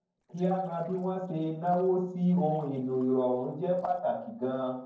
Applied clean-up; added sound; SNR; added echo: neural separator model SepFormer DNS4.